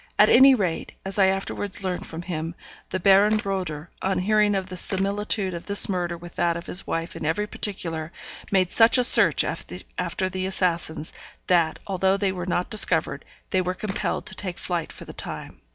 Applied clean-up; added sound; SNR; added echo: none; Camera; 18 dB; none.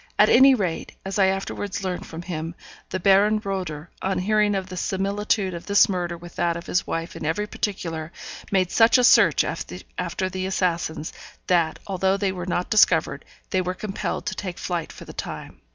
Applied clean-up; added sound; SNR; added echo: none; none; none; none.